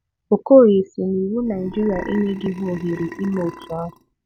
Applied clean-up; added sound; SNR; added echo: none; Burping, eructation; 15 dB; none.